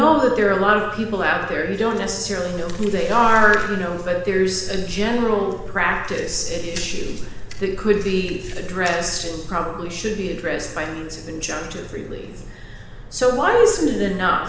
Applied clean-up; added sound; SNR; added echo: none; none; none; reverberation time 1.1 s.